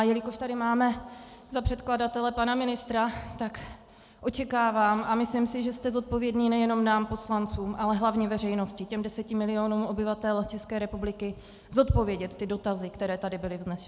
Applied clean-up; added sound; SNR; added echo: none; none; none; none.